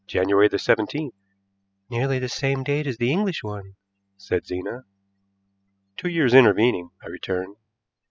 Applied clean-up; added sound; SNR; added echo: classical method spectral subtraction.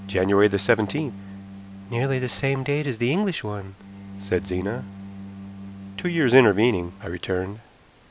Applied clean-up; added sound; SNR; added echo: none; Bowed string instrument; 15 dB; none.